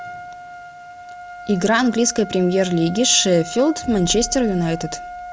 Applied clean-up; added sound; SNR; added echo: none; Trumpet; 14 dB; none.